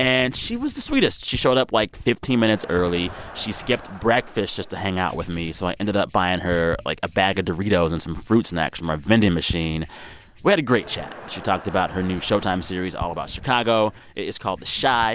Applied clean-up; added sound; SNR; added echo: none; Crowd + Writing; 17 dB; none.